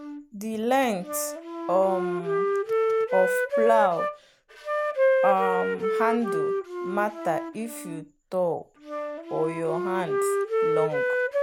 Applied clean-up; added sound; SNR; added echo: none; Wind instrument, woodwind instrument; -1 dB; none.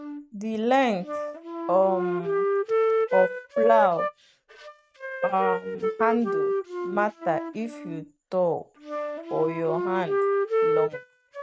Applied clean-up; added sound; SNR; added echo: neural mask model RNNoise.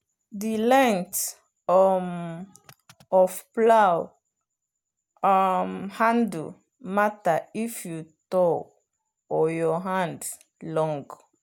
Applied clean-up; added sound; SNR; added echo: none; none; none; none.